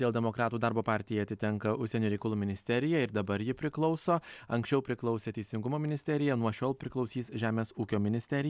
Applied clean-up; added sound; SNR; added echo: none; none; none; none.